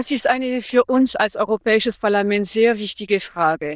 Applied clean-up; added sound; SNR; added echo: neural diffusion model UNIVERSE++.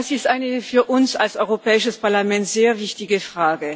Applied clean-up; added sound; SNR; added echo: none; none; none; none.